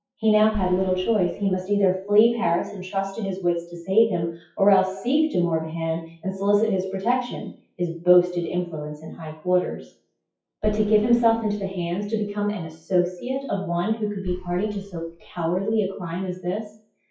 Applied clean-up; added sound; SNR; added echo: classical method WPE with log-MMSE.